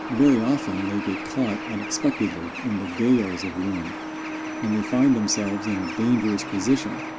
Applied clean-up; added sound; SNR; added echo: none; Bird + Bowed string instrument; 8 dB; none.